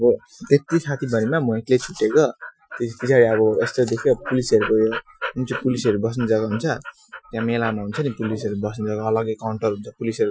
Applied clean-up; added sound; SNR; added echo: classical method Wiener filter.